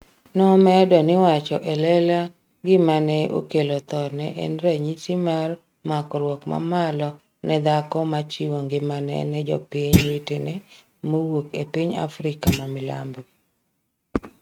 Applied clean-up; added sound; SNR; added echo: neural mask model RNNoise.